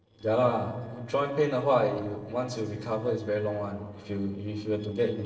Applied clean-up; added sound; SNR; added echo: neural separator model SepFormer DNS4.